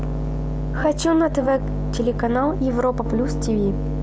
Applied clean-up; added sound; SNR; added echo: none; Piano; 13 dB; none.